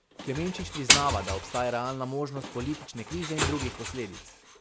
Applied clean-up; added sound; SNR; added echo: none; Engine; -1 dB; none.